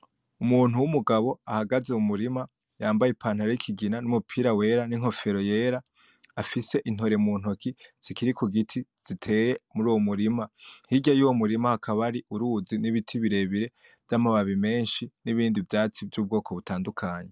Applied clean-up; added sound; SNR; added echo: none; none; none; none.